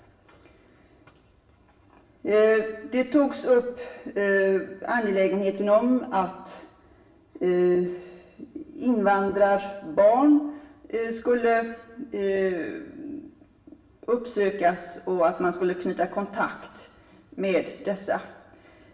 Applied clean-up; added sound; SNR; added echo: none; none; none; reverberation time 0.8 s.